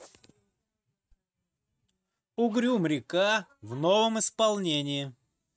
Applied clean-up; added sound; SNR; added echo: neural mask model RNNoise.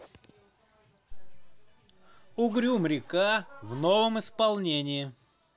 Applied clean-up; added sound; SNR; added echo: none; Zipper (clothing); 14 dB; none.